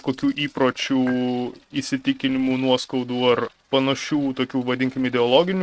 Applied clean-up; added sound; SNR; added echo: neural mask model RNNoise.